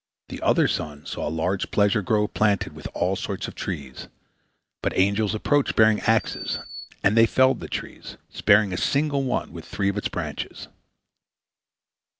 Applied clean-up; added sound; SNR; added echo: none; Door; 17 dB; none.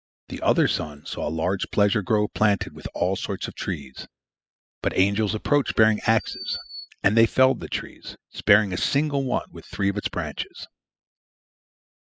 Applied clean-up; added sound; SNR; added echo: classical method spectral subtraction.